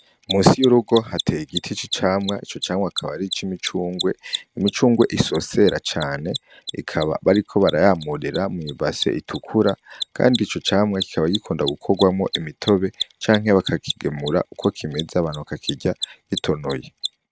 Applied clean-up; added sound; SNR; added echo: neural mask model RNNoise.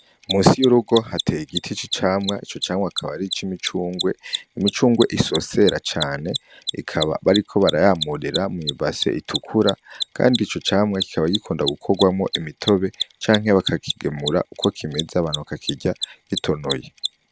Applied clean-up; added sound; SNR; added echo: none; Mechanisms; 10 dB; none.